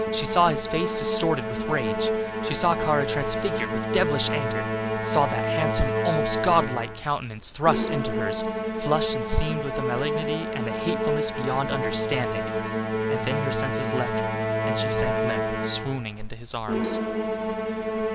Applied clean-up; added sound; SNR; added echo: none; Musical instrument; 0 dB; none.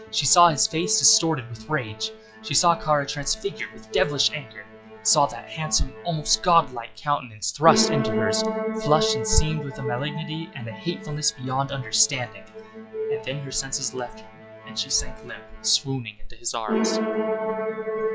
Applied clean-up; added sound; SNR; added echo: classical method log-MMSE.